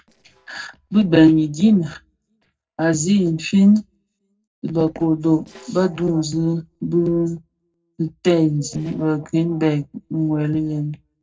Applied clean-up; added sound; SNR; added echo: neural separator model SepFormer DNS4.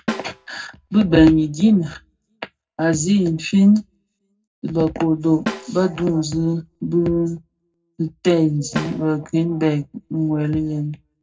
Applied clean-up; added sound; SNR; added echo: none; Snare drum; 13 dB; reverberation time 0.3 s.